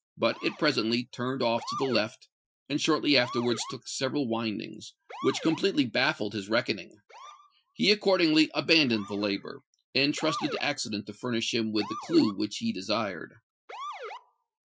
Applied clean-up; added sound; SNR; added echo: classical method Wiener filter.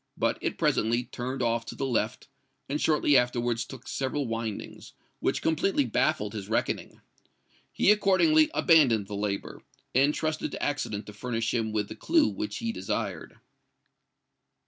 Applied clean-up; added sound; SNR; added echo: none; none; none; none.